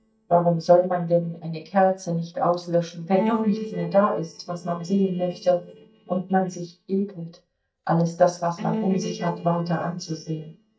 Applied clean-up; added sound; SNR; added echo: neural mask model DeepFilterNet 3.